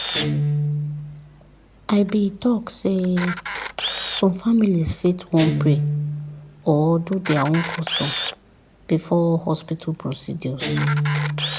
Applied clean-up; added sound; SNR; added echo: none; Camera + Guitar; 4 dB; none.